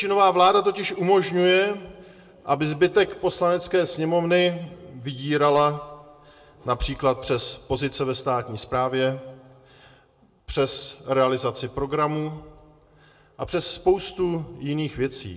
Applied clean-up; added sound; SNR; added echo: none; none; none; reverberation time 0.8 s.